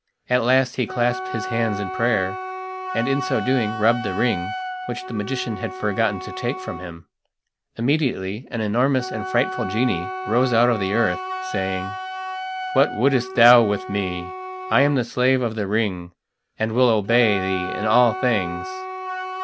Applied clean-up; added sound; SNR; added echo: none; Wind instrument, woodwind instrument; 8 dB; none.